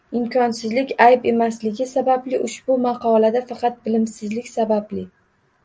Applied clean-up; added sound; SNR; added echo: none; none; none; none.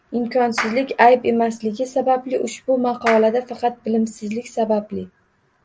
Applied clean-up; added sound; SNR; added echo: none; Clapping; 12 dB; none.